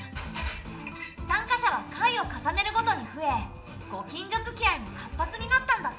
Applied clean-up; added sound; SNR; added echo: none; none; none; reverberation time 1.2 s.